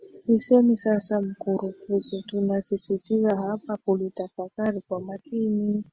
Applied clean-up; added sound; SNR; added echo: none; none; none; none.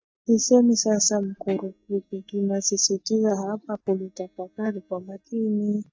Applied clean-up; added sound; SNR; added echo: neural mask model DeepFilterNet 3.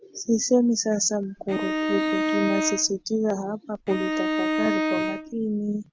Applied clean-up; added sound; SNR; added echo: none; Bowed string instrument; 0 dB; none.